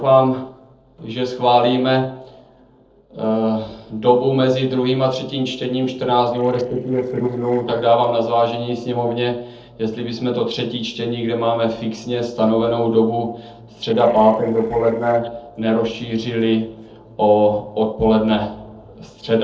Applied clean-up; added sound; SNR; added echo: neural separator model SepFormer DNS4.